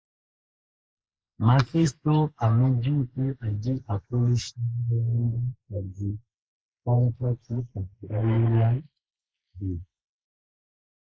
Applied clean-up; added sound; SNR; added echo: neural mask model Resemble Enhance denoiser.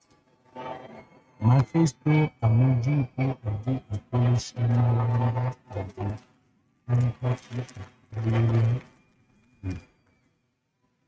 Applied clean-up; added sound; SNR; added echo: neural mask model RNNoise.